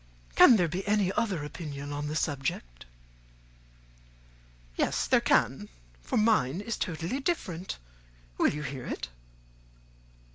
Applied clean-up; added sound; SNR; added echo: none; none; none; none.